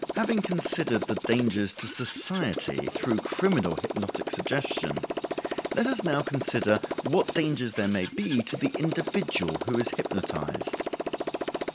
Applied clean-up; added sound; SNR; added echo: none; Motorcycle; 4 dB; none.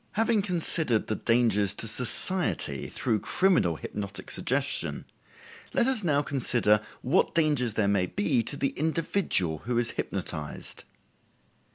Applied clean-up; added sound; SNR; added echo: none; none; none; none.